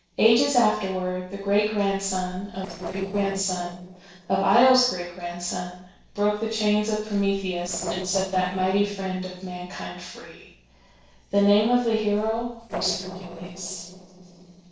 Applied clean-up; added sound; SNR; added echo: neural separator model SepFormer DNS4.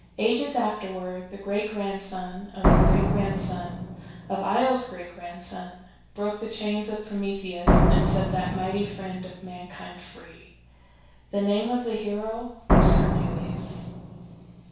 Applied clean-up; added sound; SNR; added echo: none; Slam; -3 dB; reverberation time 0.6 s.